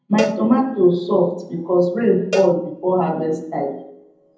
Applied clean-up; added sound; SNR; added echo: none; Cowbell; 12 dB; reverberation time 0.8 s.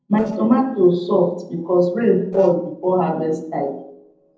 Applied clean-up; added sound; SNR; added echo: neural separator model SepFormer DNS4.